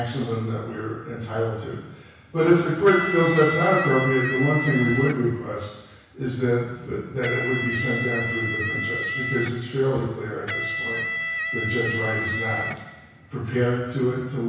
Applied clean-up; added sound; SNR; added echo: none; Electric guitar; 5 dB; reverberation time 1.1 s.